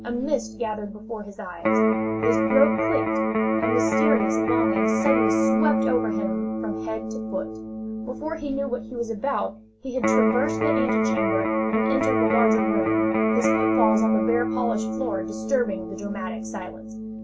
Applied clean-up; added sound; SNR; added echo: none; Electric guitar; -5 dB; reverberation time 0.2 s.